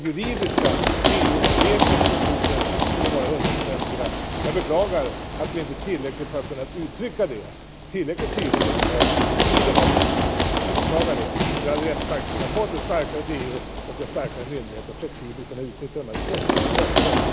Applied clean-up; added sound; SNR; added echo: none; Run; -5 dB; none.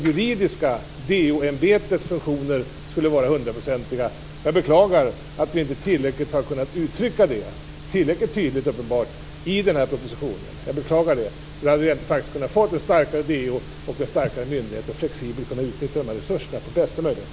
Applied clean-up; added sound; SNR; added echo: none; none; none; none.